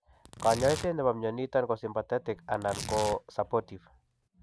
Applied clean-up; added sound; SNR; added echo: none; Tearing; 11 dB; none.